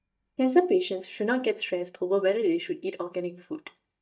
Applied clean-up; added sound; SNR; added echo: neural mask model DeepFilterNet 3.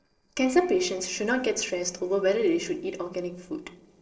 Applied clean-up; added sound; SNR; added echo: neural separator model SepFormer DNS4.